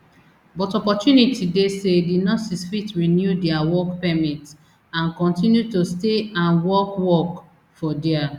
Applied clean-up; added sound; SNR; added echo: none; none; none; none.